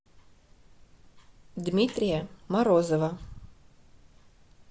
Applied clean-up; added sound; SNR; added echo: none; none; none; none.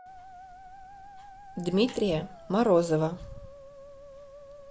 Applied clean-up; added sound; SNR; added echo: none; Musical instrument; 19 dB; none.